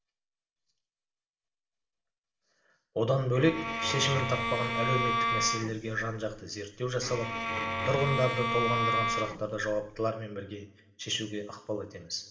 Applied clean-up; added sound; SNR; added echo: none; Bowed string instrument; 0 dB; reverberation time 1.9 s.